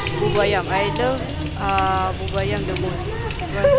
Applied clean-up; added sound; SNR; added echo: none; Water tap, faucet; -1 dB; none.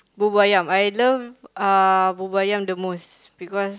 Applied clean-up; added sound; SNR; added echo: none; none; none; none.